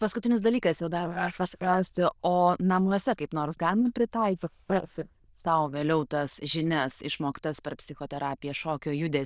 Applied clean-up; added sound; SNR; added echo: neural diffusion model UNIVERSE++.